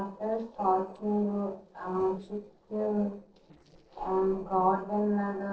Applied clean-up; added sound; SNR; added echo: neural separator model SepFormer DNS4.